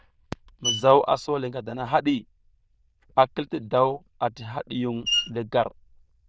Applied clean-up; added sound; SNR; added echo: neural diffusion model UNIVERSE++.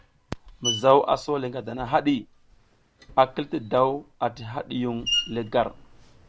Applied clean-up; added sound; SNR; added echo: none; Screech; 10 dB; none.